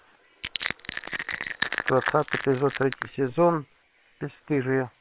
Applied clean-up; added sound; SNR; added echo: neural separator model SepFormer WHAM!.